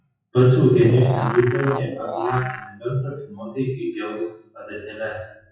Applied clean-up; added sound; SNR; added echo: classical method WPE with log-MMSE.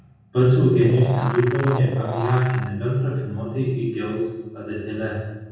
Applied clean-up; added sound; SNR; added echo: none; Animal; 9 dB; reverberation time 1.3 s.